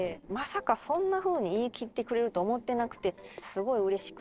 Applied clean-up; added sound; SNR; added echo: neural separator model SepFormer DNS4.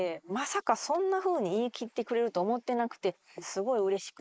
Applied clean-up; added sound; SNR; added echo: neural mask model Resemble Enhance denoiser.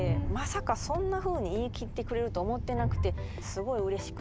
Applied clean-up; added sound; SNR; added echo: none; Train; 2 dB; none.